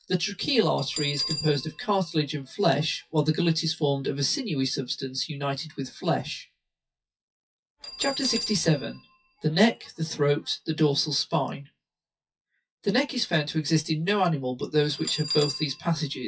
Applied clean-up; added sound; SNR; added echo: classical method WPE with log-MMSE.